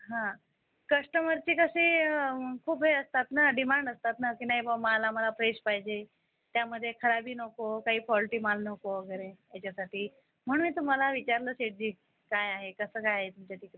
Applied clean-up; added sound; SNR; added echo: none; none; none; none.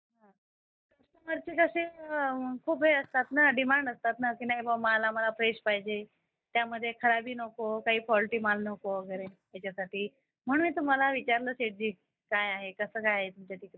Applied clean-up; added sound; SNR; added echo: neural mask model DeepFilterNet 3.